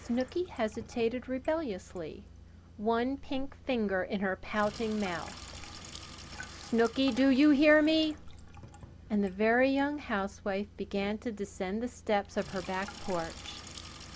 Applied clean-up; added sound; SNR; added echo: none; Sink (filling or washing); 19 dB; none.